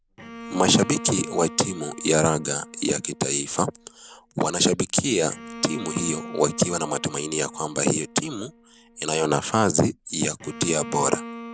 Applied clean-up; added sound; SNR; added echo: none; Bowed string instrument; 16 dB; none.